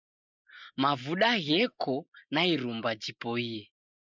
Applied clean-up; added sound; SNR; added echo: neural mask model Resemble Enhance denoiser.